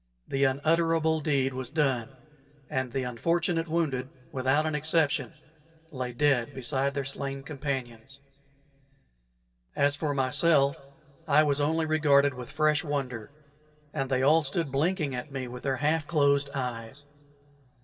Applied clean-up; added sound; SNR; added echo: none; none; none; reverberation time 1.9 s.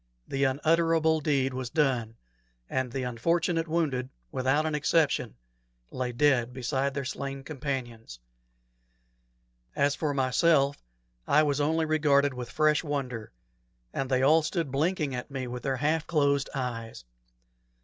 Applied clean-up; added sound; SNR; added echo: none; none; none; none.